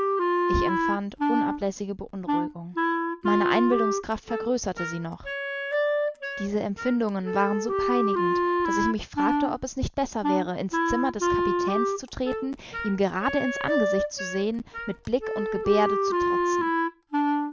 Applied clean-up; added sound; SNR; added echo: none; Wind instrument, woodwind instrument; -2 dB; none.